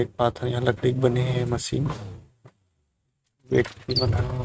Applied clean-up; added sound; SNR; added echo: neural mask model RNNoise.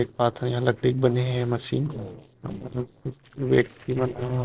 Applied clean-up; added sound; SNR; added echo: neural separator model SepFormer DNS4.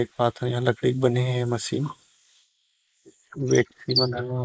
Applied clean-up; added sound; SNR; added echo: neural mask model Resemble Enhance denoiser.